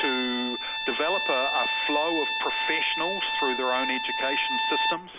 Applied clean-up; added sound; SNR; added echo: none; Bowed string instrument; -1 dB; none.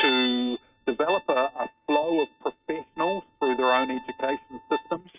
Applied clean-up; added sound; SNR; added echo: neural mask model RNNoise.